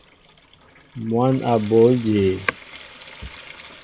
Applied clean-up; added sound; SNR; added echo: none; Trickle, dribble / Sink (filling or washing) / Water tap, faucet; 20 dB; none.